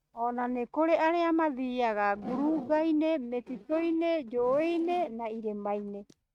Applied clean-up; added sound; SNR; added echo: neural mask model RNNoise.